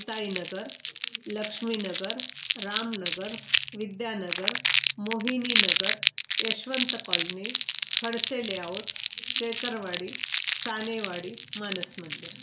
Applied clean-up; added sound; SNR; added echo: none; Crumpling, crinkling; -4 dB; none.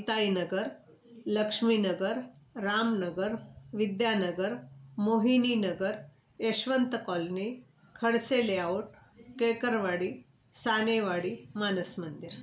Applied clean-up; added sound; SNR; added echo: none; none; none; none.